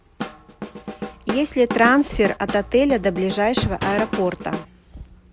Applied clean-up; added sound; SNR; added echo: none; Drum / Drum kit + Slam; 8 dB; none.